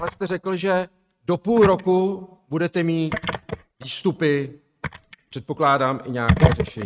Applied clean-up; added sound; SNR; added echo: neural mask model RNNoise.